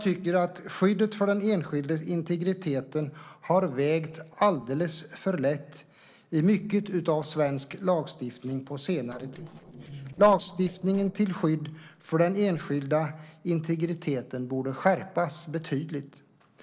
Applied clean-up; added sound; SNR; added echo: neural separator model SepFormer DNS4.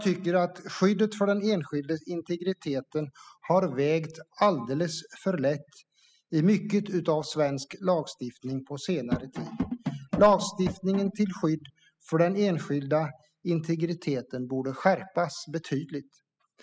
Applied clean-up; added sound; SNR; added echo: classical method spectral subtraction.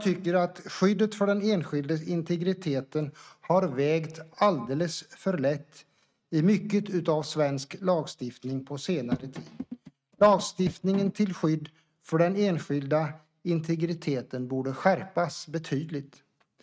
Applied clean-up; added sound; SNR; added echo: neural mask model RNNoise.